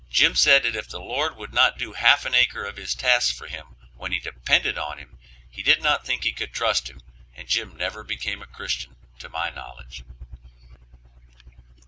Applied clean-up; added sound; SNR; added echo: none; none; none; none.